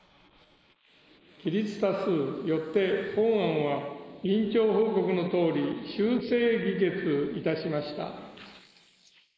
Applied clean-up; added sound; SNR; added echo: neural mask model Resemble Enhance denoiser.